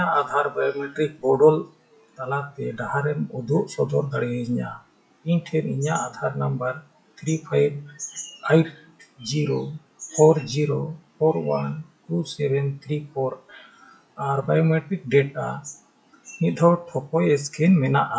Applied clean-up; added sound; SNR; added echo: classical method WPE with log-MMSE.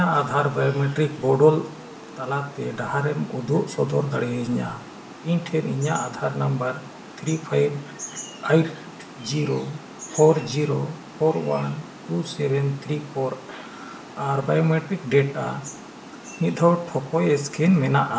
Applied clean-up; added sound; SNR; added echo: none; Water; 17 dB; reverberation time 0.5 s.